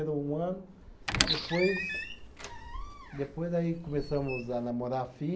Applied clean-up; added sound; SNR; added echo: none; Squeak; 3 dB; none.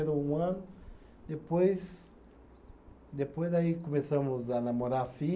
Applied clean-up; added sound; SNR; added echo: none; none; none; none.